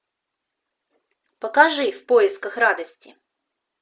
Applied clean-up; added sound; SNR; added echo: none; none; none; none.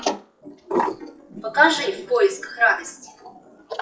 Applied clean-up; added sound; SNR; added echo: classical method WPE with log-MMSE.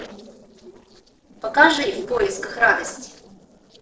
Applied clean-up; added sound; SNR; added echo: neural separator model SepFormer DNS4.